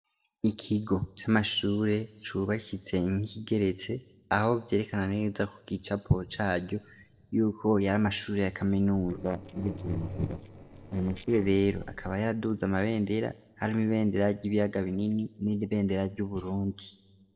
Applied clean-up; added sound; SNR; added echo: neural separator model SepFormer DNS4.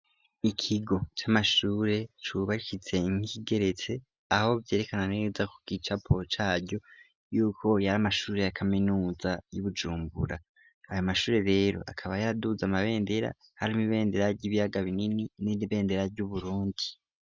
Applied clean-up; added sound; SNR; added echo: none; none; none; none.